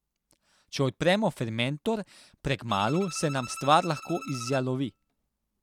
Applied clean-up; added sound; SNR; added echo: none; Bowed string instrument; 14 dB; none.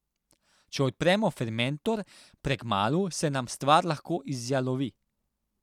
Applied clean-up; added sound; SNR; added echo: none; none; none; none.